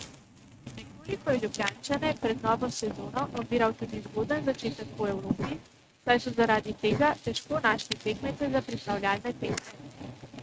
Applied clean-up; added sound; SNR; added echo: neural mask model RNNoise.